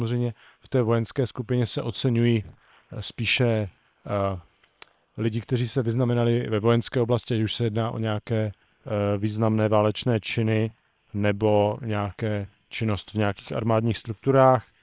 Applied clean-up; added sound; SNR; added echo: neural separator model SepFormer WHAM!.